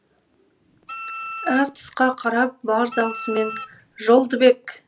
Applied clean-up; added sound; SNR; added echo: none; Wind instrument, woodwind instrument; 12 dB; none.